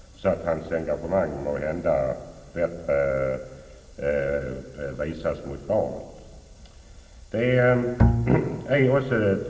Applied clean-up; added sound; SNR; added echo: none; Bowed string instrument; -1 dB; reverberation time 1.8 s.